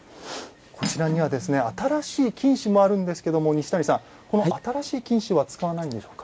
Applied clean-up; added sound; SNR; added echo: none; Cutlery, silverware; 14 dB; none.